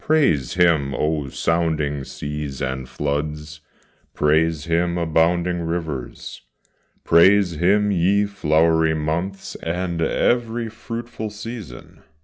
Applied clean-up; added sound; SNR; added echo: none; none; none; none.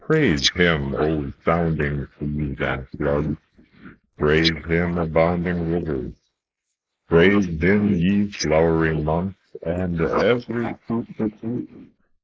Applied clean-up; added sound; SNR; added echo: neural mask model Resemble Enhance denoiser.